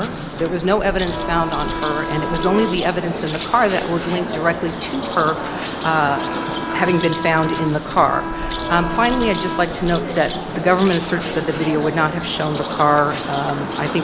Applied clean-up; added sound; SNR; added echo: none; Bird + Bowed string instrument; 5 dB; none.